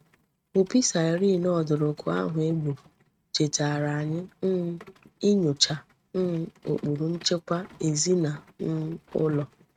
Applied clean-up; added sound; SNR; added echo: neural mask model RNNoise.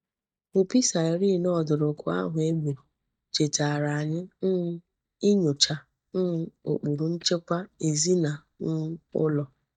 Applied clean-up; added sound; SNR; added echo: neural mask model DeepFilterNet 3.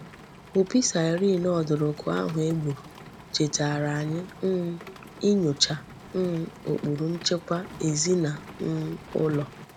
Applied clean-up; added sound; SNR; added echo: none; Rain; 17 dB; none.